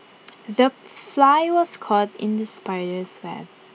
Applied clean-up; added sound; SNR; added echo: none; none; none; none.